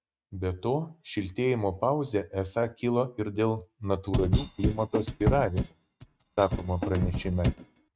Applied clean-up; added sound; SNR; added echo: neural mask model RNNoise.